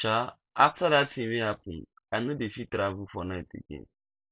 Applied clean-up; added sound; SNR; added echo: none; none; none; none.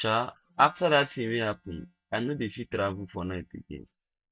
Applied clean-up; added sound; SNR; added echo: neural mask model DeepFilterNet 3.